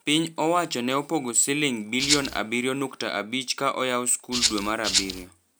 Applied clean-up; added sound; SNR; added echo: none; Rattle (instrument); 1 dB; none.